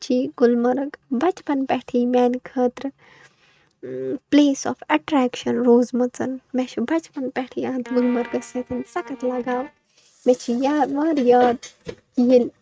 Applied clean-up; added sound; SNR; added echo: neural mask model RNNoise.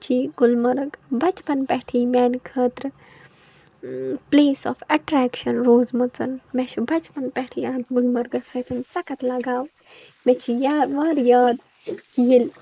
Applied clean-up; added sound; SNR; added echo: neural mask model Resemble Enhance denoiser.